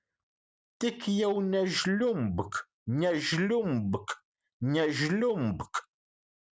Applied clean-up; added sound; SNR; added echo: none; none; none; none.